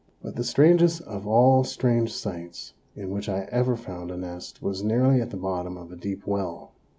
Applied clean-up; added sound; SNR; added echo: none; none; none; none.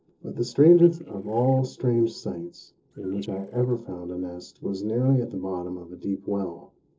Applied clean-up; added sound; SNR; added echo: neural separator model SepFormer DNS4.